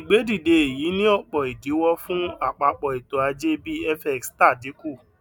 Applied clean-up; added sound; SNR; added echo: none; none; none; none.